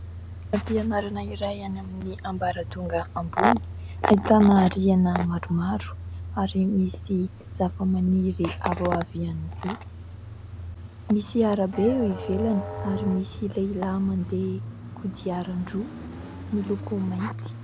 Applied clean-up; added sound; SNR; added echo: none; Idling / Engine starting / Accelerating, revving, vroom / Car + Musical instrument; 11 dB; none.